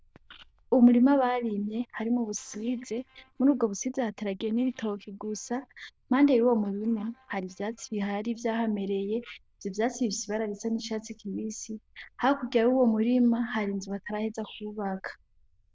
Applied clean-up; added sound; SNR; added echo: neural diffusion model UNIVERSE++.